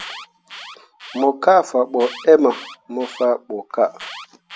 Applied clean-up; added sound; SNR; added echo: none; Alarm; 19 dB; none.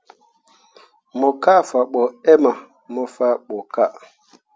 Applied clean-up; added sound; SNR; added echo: none; none; none; none.